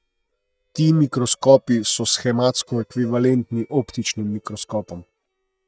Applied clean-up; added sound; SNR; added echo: neural mask model DeepFilterNet 3.